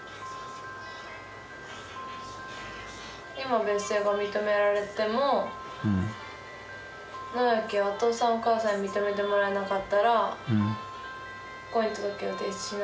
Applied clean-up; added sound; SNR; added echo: none; Piano; 14 dB; none.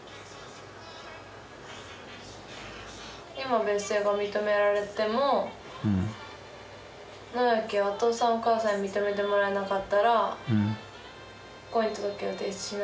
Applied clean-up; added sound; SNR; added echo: none; none; none; none.